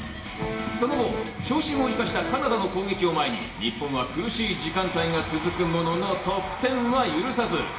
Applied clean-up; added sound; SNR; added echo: none; Accordion; 7 dB; reverberation time 0.8 s.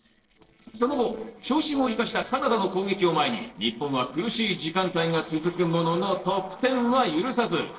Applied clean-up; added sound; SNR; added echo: neural separator model SepFormer DNS4.